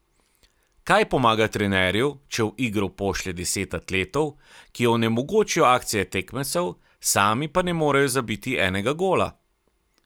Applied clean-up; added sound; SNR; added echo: none; none; none; none.